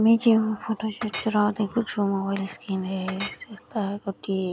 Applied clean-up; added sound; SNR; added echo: none; Chink, clink; 16 dB; none.